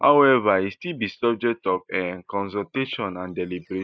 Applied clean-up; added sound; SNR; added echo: neural mask model Resemble Enhance denoiser.